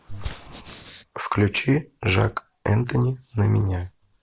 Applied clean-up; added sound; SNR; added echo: none; none; none; none.